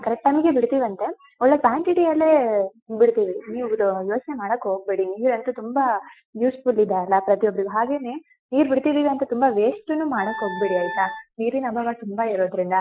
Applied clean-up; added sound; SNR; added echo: classical method Wiener filter.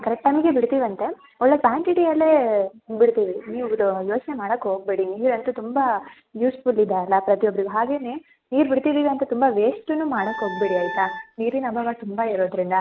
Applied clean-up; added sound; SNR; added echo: none; Wind instrument, woodwind instrument; 11 dB; none.